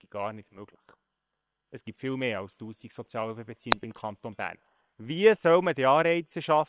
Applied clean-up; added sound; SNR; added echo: neural separator model SepFormer WHAM!.